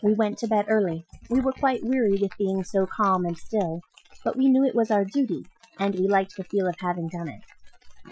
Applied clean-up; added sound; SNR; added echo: classical method Wiener filter.